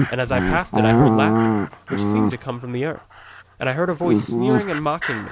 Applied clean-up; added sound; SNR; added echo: none; Dog; -4 dB; none.